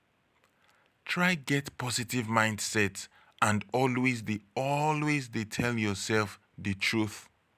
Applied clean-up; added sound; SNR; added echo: none; none; none; none.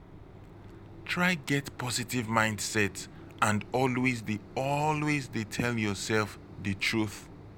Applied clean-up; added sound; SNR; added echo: none; Mechanisms; 17 dB; none.